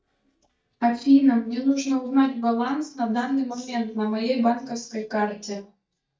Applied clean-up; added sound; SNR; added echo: neural mask model DeepFilterNet 3.